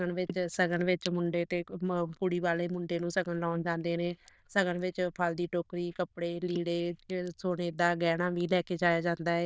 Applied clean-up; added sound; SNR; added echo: neural diffusion model UNIVERSE++.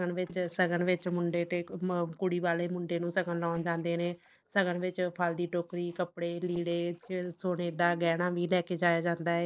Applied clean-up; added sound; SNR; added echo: neural separator model SepFormer DNS4.